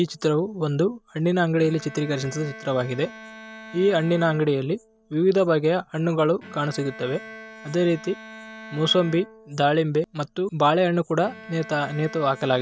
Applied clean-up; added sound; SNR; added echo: none; Bowed string instrument; 19 dB; none.